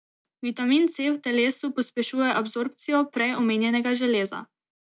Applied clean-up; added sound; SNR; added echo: none; none; none; none.